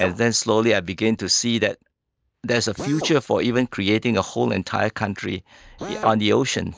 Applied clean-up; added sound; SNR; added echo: neural mask model Resemble Enhance denoiser.